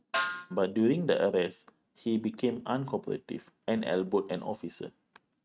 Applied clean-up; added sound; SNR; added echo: neural mask model RNNoise.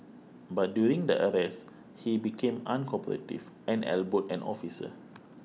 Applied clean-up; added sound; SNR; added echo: none; none; none; none.